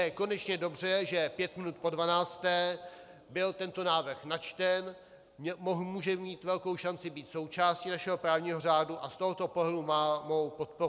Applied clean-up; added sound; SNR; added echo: none; none; none; none.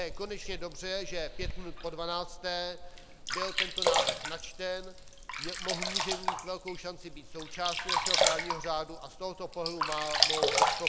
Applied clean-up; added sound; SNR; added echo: none; Sink (filling or washing); -5 dB; none.